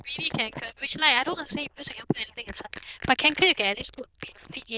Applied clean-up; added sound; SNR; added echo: neural diffusion model UNIVERSE++.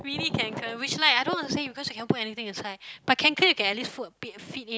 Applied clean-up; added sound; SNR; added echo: none; none; none; none.